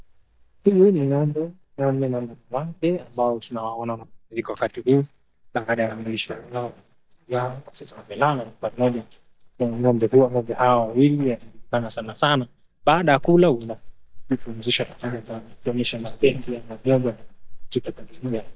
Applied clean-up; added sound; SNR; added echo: neural mask model DeepFilterNet 3.